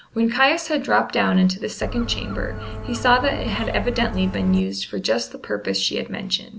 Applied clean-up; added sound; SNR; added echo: none; Gull, seagull; 7 dB; none.